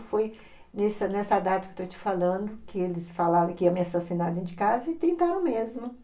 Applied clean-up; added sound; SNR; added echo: none; none; none; reverberation time 0.2 s.